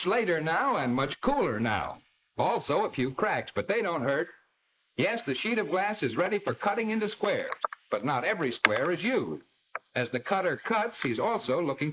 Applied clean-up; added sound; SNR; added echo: neural mask model Resemble Enhance denoiser.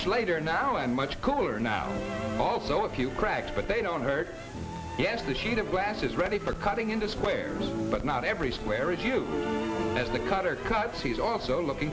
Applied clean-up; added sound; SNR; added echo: none; none; none; none.